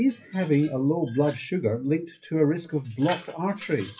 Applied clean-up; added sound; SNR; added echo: classical method WPE with log-MMSE.